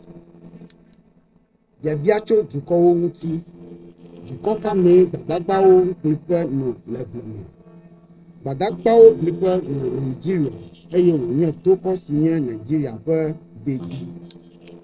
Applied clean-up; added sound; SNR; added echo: neural separator model SepFormer DNS4.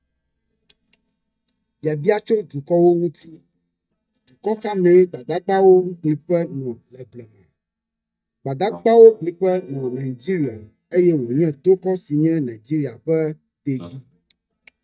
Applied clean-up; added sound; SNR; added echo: neural mask model DeepFilterNet 3.